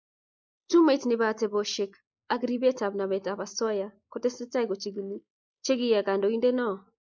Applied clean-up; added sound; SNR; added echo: neural mask model Resemble Enhance denoiser.